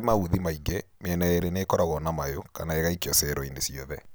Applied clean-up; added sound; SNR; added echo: none; none; none; none.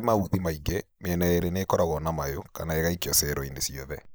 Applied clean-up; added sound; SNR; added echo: neural mask model Resemble Enhance denoiser.